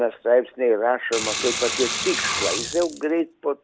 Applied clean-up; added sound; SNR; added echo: none; Sink (filling or washing) / Water; 4 dB; none.